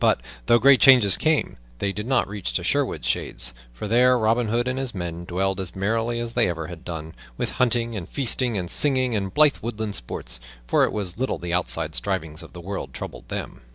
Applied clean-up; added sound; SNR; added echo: none; none; none; none.